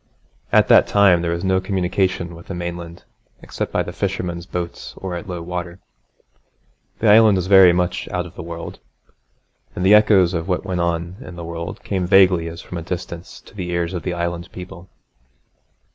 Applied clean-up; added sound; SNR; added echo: none; none; none; none.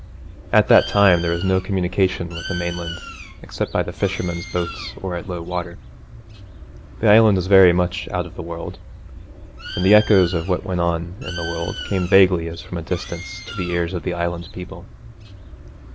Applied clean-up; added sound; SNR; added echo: none; Bird; 14 dB; none.